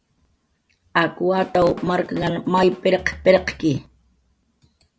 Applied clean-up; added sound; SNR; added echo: none; Drum kit; 18 dB; none.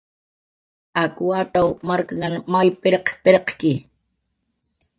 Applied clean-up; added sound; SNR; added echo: neural mask model DeepFilterNet 3.